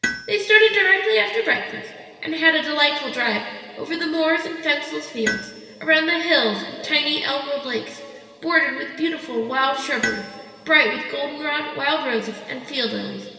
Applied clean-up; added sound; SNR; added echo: none; Tools; 13 dB; reverberation time 2.5 s.